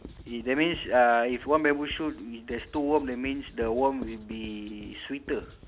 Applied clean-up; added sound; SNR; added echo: none; Writing; 18 dB; none.